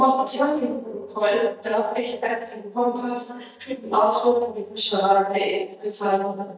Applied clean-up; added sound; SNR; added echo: neural mask model DeepFilterNet 3.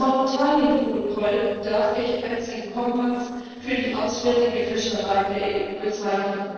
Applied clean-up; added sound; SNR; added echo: neural separator model SepFormer DNS4.